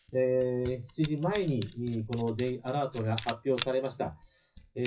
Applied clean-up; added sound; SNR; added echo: classical method WPE with log-MMSE.